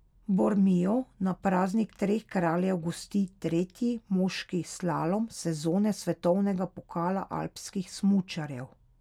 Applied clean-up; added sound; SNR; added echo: none; none; none; none.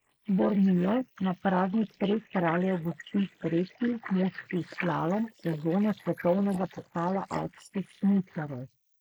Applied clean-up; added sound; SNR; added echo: neural mask model Resemble Enhance denoiser.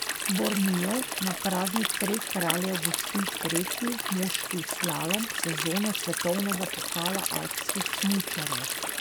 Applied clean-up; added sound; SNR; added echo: none; Stream; 0 dB; none.